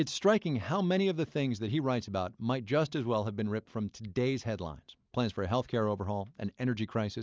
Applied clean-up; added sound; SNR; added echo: none; none; none; none.